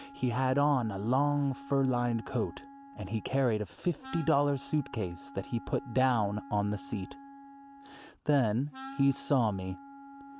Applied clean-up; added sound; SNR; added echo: none; Wind instrument, woodwind instrument; 17 dB; none.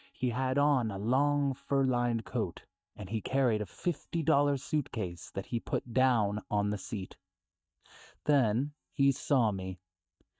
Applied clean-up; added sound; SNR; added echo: neural mask model DeepFilterNet 3.